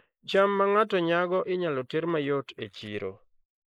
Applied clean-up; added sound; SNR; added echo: neural mask model Resemble Enhance denoiser.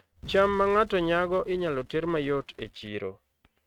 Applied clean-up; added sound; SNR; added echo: neural mask model RNNoise.